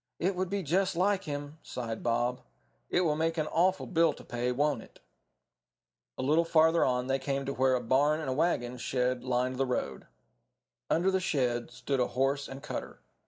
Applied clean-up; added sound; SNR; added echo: neural mask model Resemble Enhance denoiser.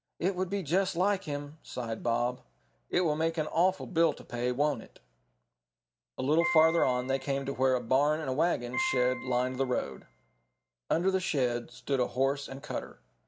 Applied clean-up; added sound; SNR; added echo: none; Piano; 9 dB; none.